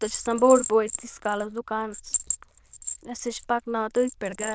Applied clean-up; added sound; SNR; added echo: neural diffusion model UNIVERSE++.